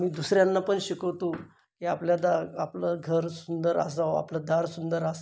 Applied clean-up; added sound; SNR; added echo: none; none; none; none.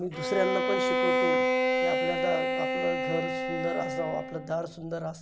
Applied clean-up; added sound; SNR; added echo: none; Bowed string instrument; -4 dB; none.